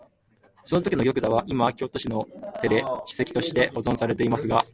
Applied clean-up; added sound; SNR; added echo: none; none; none; none.